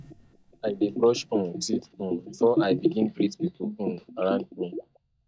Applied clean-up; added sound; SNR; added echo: neural mask model DeepFilterNet 3.